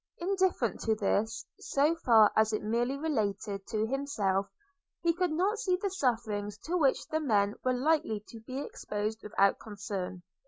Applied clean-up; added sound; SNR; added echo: none; none; none; none.